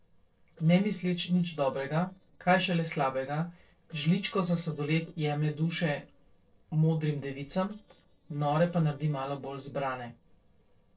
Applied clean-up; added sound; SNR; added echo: neural separator model SepFormer DNS4.